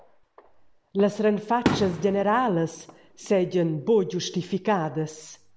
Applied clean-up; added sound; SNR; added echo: none; Fireworks; 11 dB; none.